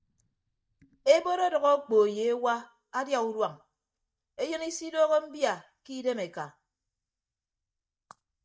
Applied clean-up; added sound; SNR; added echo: neural mask model DeepFilterNet 3.